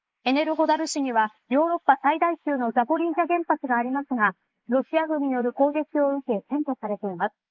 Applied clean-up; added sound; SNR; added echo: neural mask model Resemble Enhance denoiser.